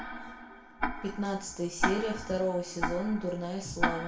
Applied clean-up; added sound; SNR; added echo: none; Tick-tock; 1 dB; reverberation time 0.4 s.